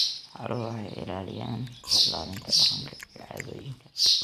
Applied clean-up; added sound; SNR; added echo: none; Chewing, mastication; 18 dB; none.